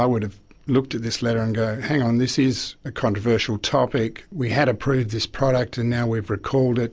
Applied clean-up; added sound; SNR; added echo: none; none; none; none.